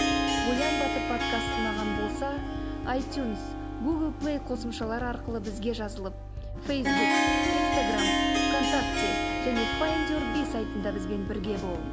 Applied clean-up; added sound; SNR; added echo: none; Harp; -2 dB; none.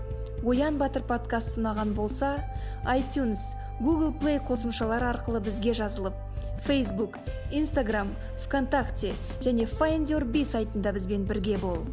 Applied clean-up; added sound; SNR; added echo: none; none; none; none.